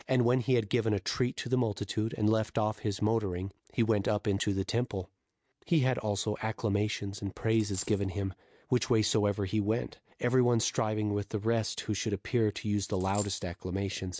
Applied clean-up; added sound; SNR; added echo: neural mask model RNNoise.